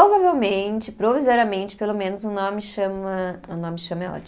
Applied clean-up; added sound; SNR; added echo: none; none; none; none.